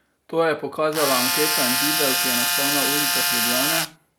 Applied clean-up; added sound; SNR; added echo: none; Tools; -4 dB; none.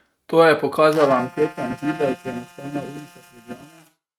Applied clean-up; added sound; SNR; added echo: neural mask model RNNoise.